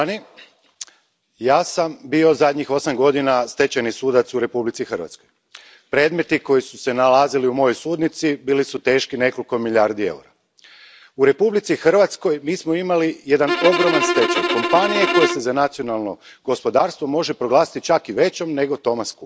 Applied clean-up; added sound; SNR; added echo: none; Bowed string instrument; 1 dB; none.